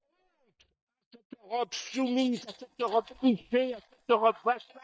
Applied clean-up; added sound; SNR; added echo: neural mask model DeepFilterNet 3.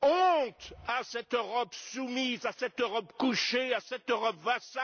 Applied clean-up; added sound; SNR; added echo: none; none; none; none.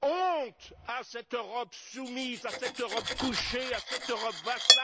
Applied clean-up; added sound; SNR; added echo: none; Cutlery, silverware; -1 dB; none.